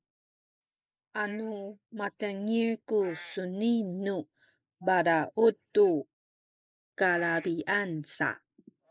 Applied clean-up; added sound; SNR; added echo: neural mask model Resemble Enhance denoiser.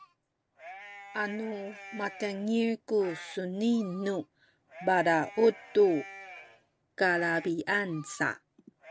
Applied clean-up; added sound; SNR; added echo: none; Livestock, farm animals, working animals; 18 dB; none.